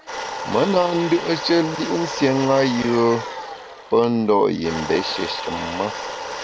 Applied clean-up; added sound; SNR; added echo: none; Domestic sounds, home sounds; 9 dB; none.